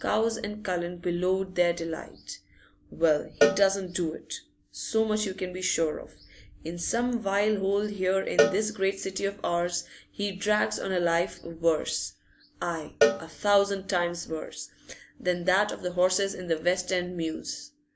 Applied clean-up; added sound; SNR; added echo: none; Cowbell; 4 dB; none.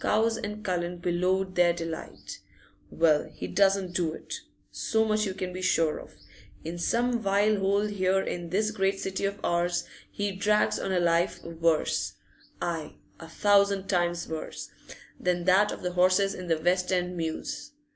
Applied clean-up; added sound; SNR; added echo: none; none; none; none.